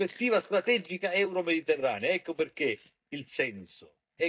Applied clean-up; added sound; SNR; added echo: neural mask model DeepFilterNet 3.